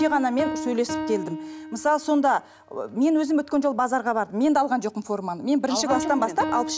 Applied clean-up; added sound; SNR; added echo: none; Piano; 11 dB; none.